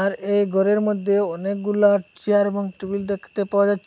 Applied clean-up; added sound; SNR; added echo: none; none; none; none.